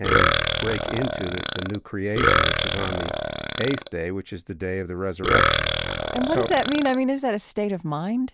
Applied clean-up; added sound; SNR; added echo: none; Burping, eructation; -2 dB; none.